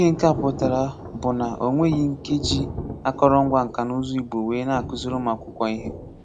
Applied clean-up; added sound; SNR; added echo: none; Thunder / Rain; 10 dB; none.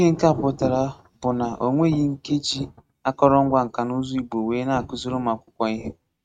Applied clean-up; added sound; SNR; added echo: neural mask model RNNoise.